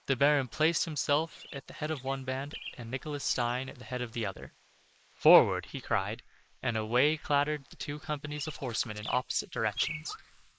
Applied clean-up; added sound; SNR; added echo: neural mask model Resemble Enhance denoiser.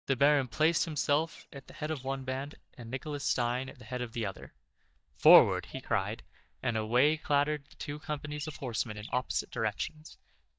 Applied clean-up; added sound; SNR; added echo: neural mask model DeepFilterNet 3.